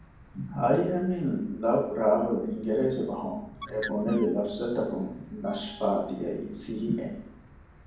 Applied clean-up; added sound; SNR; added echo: none; Bird; 19 dB; reverberation time 1.2 s.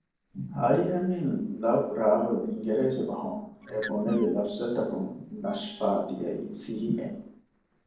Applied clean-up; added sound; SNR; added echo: neural separator model SepFormer DNS4.